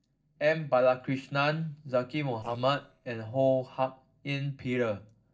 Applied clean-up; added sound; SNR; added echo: neural separator model SepFormer DNS4.